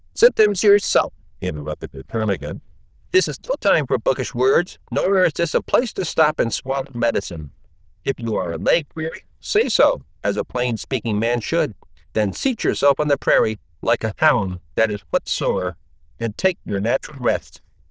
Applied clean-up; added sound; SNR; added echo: neural diffusion model UNIVERSE++.